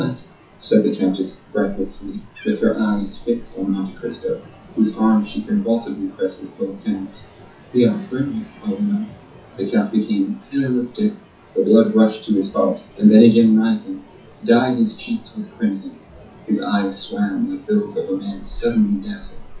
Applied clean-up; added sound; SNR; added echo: classical method WPE with log-MMSE.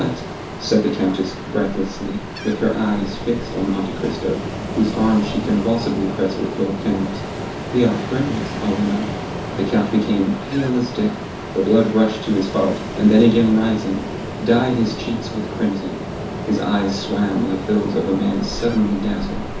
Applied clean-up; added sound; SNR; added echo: none; Ocean; 7 dB; reverberation time 0.9 s.